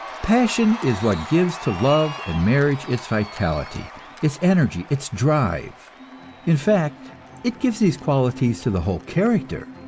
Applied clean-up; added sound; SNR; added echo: none; Cheering; 15 dB; none.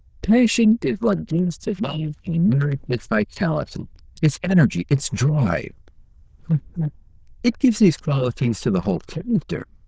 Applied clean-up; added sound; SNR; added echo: neural diffusion model UNIVERSE++.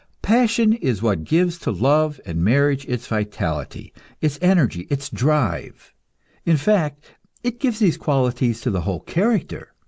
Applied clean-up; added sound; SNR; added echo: none; none; none; none.